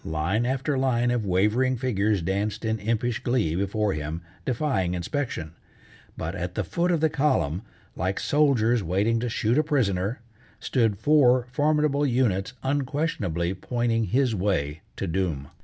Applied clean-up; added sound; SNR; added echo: none; none; none; none.